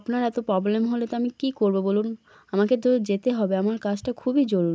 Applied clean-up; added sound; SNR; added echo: none; none; none; none.